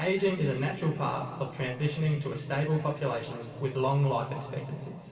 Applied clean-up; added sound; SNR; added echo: none; none; none; reverberation time 2.6 s.